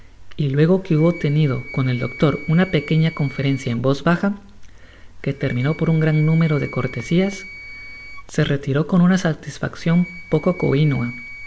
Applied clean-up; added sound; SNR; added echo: none; Wind instrument, woodwind instrument; 19 dB; none.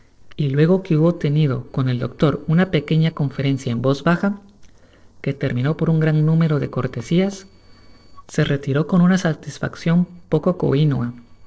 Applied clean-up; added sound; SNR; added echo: neural separator model SepFormer DNS4.